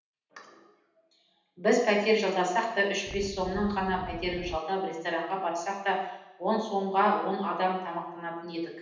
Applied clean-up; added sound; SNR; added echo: none; Wind; 12 dB; reverberation time 0.9 s.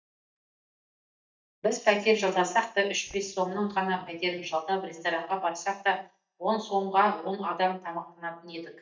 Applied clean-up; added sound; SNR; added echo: neural mask model DeepFilterNet 3.